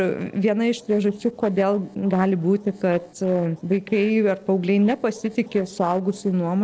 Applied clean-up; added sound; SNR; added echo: neural separator model SepFormer DNS4.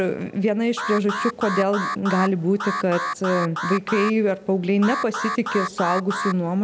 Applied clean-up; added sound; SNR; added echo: none; Alarm; 6 dB; none.